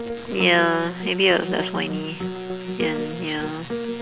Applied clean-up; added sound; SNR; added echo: none; Piano; 6 dB; none.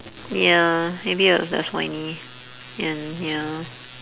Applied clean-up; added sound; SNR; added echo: none; none; none; none.